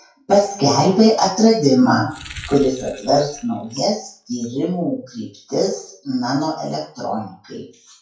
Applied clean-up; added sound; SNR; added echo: classical method WPE with log-MMSE.